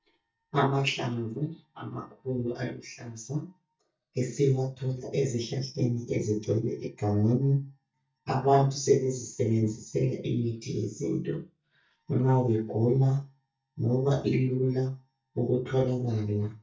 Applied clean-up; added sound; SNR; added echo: neural mask model DeepFilterNet 3.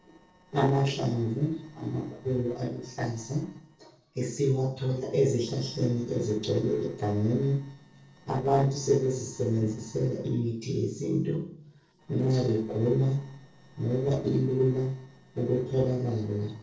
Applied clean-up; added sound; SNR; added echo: neural separator model SepFormer DNS4.